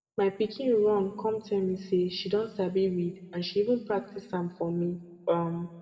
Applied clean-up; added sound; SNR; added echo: none; none; none; reverberation time 1.0 s.